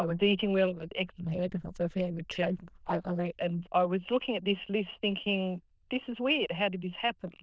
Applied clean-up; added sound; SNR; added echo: neural diffusion model UNIVERSE++.